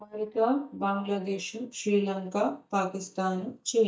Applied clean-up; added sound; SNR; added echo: neural mask model DeepFilterNet 3.